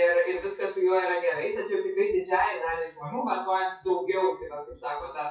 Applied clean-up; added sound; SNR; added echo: classical method WPE with log-MMSE.